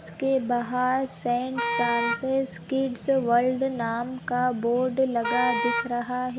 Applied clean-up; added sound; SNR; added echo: none; Wind instrument, woodwind instrument; 3 dB; none.